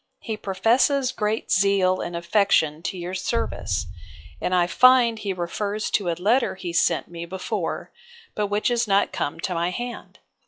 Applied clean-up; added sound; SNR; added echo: classical method log-MMSE.